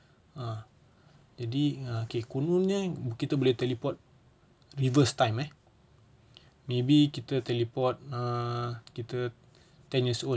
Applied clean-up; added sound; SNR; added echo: none; none; none; none.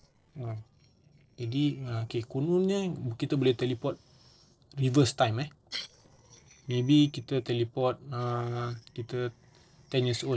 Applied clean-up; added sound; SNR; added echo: neural separator model SepFormer DNS4.